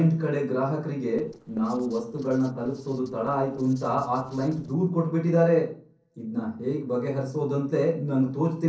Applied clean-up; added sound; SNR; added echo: neural separator model SepFormer DNS4.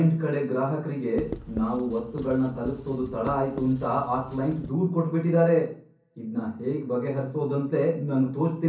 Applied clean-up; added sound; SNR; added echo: none; Writing; 14 dB; reverberation time 0.6 s.